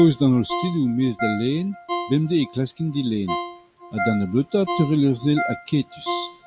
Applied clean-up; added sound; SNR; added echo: none; Ringtone; 9 dB; none.